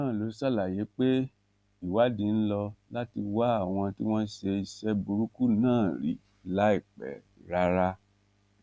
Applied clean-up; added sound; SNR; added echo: none; none; none; none.